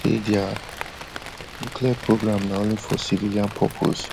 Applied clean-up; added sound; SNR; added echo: none; Rain; 12 dB; none.